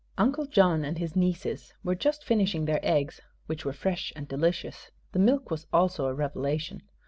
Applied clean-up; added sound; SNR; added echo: none; none; none; none.